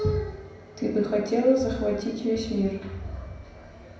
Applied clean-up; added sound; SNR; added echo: none; none; none; reverberation time 0.9 s.